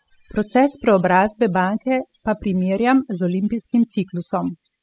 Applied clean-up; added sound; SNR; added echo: classical method spectral subtraction.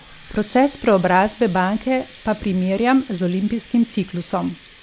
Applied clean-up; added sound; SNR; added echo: none; Water tap, faucet; 19 dB; none.